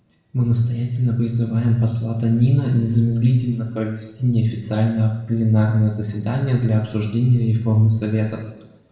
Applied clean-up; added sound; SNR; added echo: none; none; none; reverberation time 1.0 s.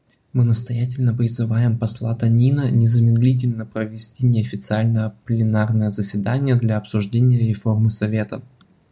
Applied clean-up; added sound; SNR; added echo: none; none; none; none.